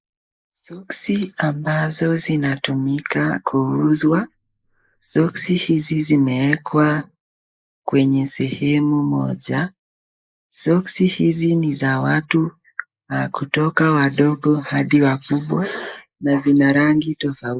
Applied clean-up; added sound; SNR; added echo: neural mask model Resemble Enhance denoiser.